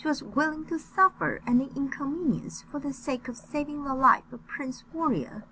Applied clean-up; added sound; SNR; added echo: none; none; none; none.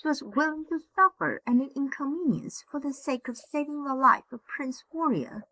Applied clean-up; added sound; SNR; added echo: neural mask model Resemble Enhance denoiser.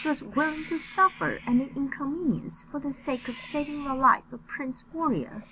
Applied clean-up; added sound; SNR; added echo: none; Cat; 19 dB; none.